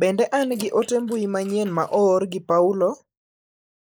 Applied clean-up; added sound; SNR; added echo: neural mask model Resemble Enhance denoiser.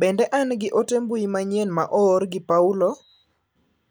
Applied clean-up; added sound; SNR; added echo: none; none; none; none.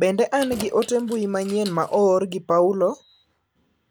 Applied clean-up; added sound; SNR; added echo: none; Keys jangling; 17 dB; none.